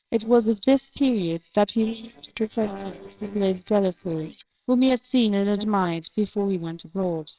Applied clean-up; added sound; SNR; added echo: neural separator model SepFormer WHAMR!.